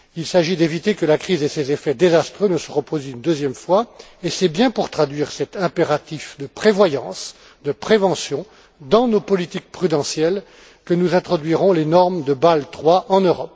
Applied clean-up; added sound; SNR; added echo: none; none; none; none.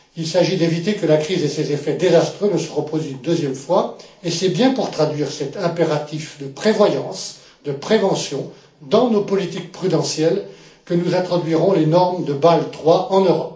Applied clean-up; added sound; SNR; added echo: none; none; none; reverberation time 0.4 s.